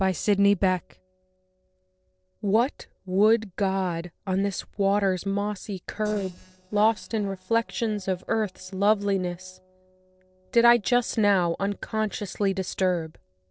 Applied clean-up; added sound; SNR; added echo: neural separator model SepFormer DNS4.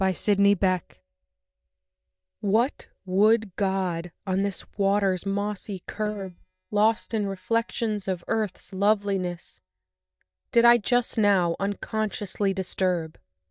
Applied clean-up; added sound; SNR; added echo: neural mask model DeepFilterNet 3.